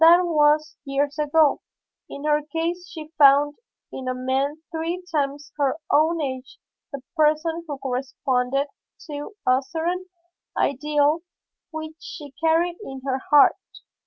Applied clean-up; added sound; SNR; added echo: none; none; none; none.